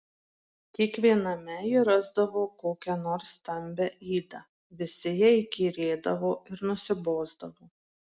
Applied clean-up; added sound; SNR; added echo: none; none; none; none.